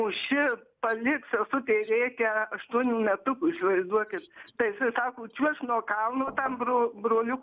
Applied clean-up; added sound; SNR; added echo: neural separator model SepFormer DNS4.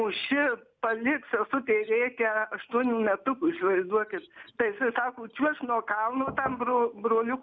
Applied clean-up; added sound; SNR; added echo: none; Knock / Wood; 12 dB; none.